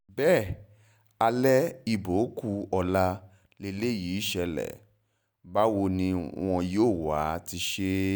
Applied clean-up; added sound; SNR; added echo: none; none; none; none.